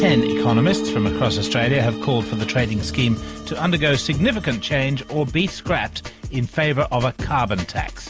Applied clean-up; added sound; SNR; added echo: none; Mallet percussion; 8 dB; none.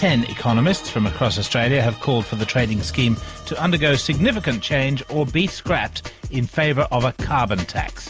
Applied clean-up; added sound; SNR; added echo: none; none; none; none.